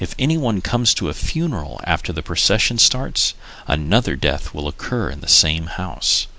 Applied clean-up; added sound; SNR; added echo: none; none; none; none.